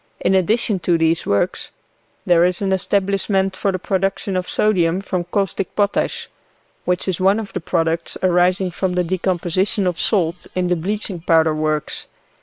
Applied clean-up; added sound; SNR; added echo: neural separator model SepFormer WHAM!.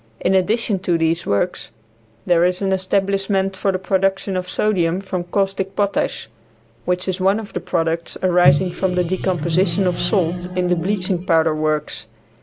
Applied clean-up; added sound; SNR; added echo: none; Microwave oven; 3 dB; none.